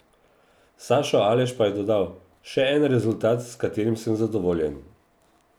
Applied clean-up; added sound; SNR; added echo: none; none; none; none.